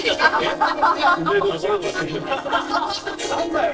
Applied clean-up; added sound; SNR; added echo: neural separator model SepFormer DNS4.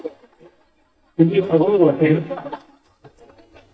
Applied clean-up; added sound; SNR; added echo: neural mask model DeepFilterNet 3.